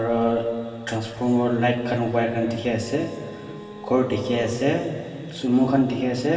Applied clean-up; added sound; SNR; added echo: none; Bowed string instrument; 17 dB; reverberation time 2.5 s.